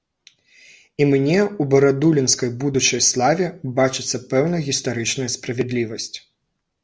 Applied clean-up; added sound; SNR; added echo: none; none; none; none.